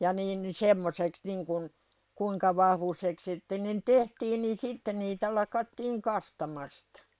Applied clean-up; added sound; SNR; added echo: neural separator model SepFormer WHAM!.